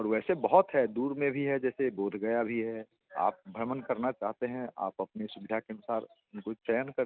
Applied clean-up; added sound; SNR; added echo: none; none; none; none.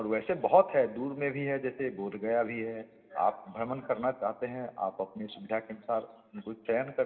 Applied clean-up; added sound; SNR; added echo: none; none; none; reverberation time 2.7 s.